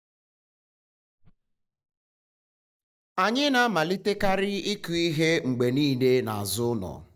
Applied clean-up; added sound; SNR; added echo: neural mask model DeepFilterNet 3.